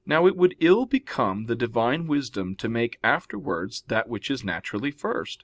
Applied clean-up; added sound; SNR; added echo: none; none; none; none.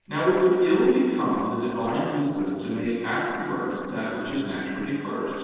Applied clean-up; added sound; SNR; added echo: neural separator model SepFormer DNS4.